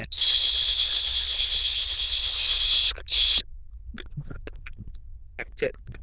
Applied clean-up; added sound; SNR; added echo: neural diffusion model UNIVERSE++.